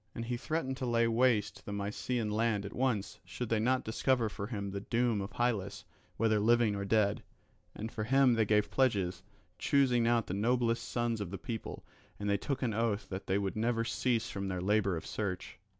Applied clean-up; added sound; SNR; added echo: none; none; none; none.